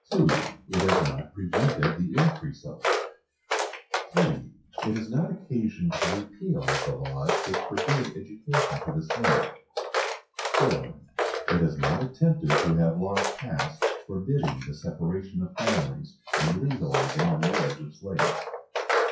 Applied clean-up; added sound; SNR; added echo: classical method WPE with log-MMSE.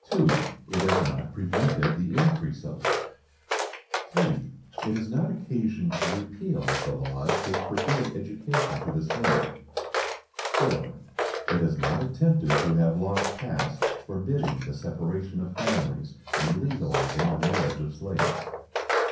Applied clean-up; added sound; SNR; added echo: none; Walk, footsteps; 3 dB; reverberation time 0.6 s.